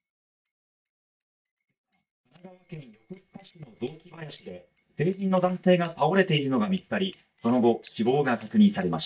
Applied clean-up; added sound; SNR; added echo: neural mask model DeepFilterNet 3.